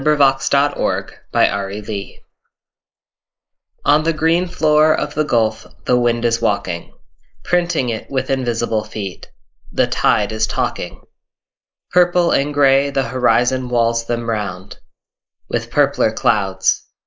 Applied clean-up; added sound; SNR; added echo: neural mask model Resemble Enhance denoiser.